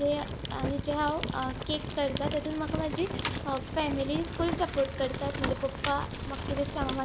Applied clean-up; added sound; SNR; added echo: none; Fire; 3 dB; none.